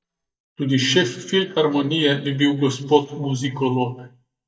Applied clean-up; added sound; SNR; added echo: neural mask model DeepFilterNet 3.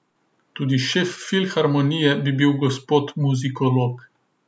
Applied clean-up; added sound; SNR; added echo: none; none; none; none.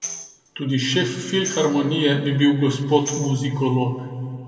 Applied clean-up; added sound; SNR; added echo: none; Tambourine; 16 dB; reverberation time 1.9 s.